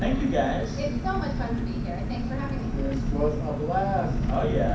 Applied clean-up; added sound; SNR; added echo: none; Engine; -1 dB; reverberation time 0.6 s.